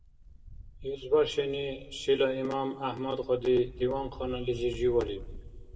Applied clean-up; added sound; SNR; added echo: none; Wind; 15 dB; reverberation time 1.6 s.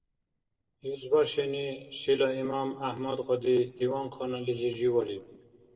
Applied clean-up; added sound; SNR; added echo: neural separator model SepFormer DNS4.